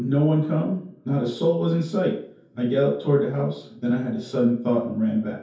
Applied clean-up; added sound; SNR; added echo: none; none; none; reverberation time 0.6 s.